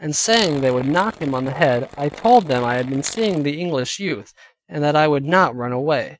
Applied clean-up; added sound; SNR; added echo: neural mask model RNNoise.